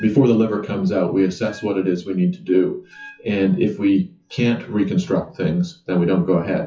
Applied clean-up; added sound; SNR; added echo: classical method WPE with log-MMSE.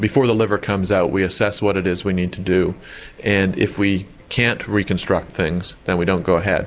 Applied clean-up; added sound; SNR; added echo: none; none; none; none.